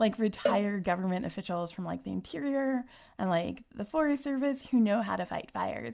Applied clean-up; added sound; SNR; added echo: none; Cowbell; 9 dB; none.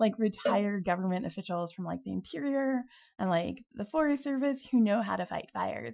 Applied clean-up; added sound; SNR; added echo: classical method Wiener filter.